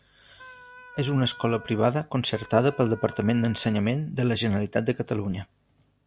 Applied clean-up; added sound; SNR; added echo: none; Wind instrument, woodwind instrument; 20 dB; none.